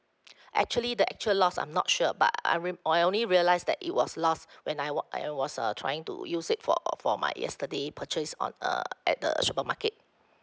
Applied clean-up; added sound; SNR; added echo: none; none; none; none.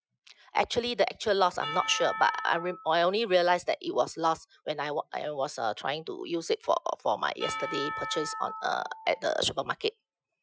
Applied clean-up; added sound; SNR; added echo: classical method Wiener filter.